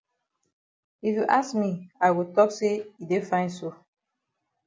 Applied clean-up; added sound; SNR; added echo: none; none; none; none.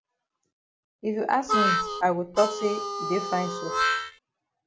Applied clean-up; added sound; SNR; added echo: none; Harmonica; -1 dB; none.